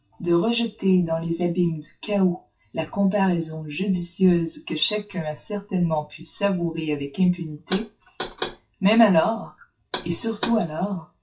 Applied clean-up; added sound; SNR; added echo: classical method WPE with log-MMSE.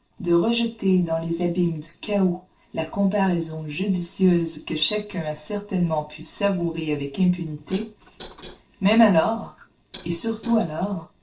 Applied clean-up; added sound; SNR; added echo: neural separator model SepFormer DNS4.